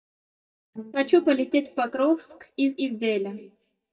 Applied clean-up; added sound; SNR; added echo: neural mask model DeepFilterNet 3.